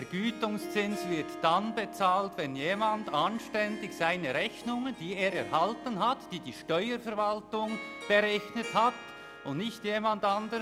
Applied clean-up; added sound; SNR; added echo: none; Harp; 13 dB; none.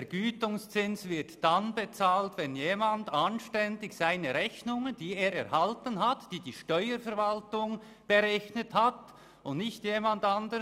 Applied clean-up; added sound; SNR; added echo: none; none; none; none.